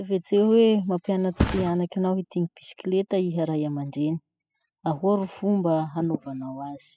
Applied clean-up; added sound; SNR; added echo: classical method spectral subtraction.